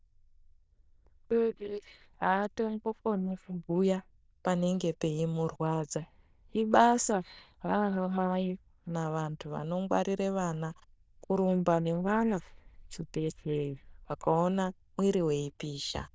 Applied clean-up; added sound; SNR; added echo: neural diffusion model UNIVERSE++.